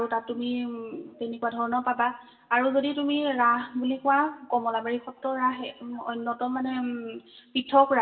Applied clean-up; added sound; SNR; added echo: none; none; none; reverberation time 0.7 s.